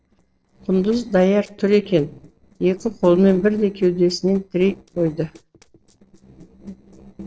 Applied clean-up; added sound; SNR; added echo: neural separator model SepFormer DNS4.